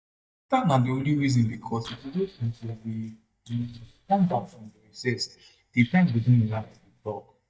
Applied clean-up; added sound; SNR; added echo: neural mask model DeepFilterNet 3.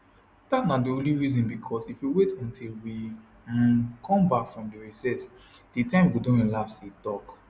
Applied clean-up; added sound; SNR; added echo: none; none; none; none.